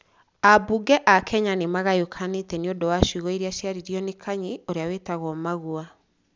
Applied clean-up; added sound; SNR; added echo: none; none; none; none.